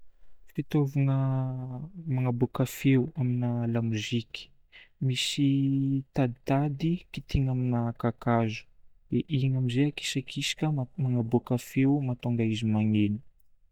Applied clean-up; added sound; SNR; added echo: neural mask model DeepFilterNet 3.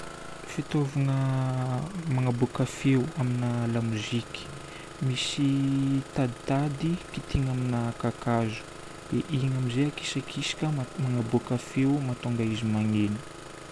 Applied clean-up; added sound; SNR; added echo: none; Engine starting; 15 dB; none.